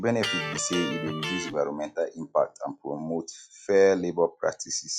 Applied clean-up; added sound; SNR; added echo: classical method log-MMSE.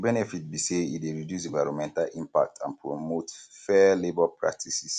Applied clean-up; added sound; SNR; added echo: none; none; none; none.